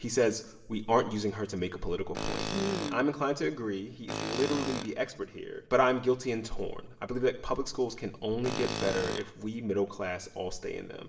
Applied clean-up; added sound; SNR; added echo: none; Tools; 6 dB; reverberation time 0.8 s.